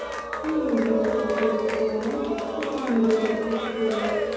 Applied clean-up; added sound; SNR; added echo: none; Cheering; 3 dB; reverberation time 2.2 s.